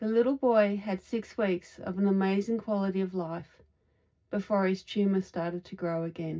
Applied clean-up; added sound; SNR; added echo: none; none; none; reverberation time 0.4 s.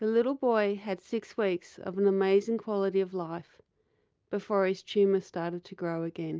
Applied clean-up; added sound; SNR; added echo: none; none; none; none.